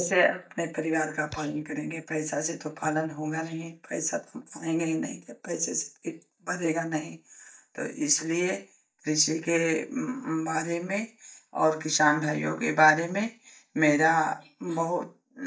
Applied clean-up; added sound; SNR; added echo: neural mask model DeepFilterNet 3.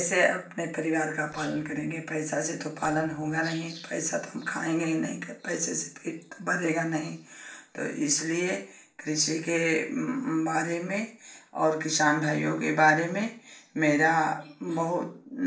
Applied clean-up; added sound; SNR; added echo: neural separator model SepFormer DNS4.